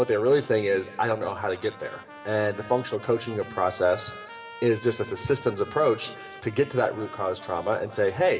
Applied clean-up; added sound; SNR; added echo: none; Trumpet; 18 dB; reverberation time 2.4 s.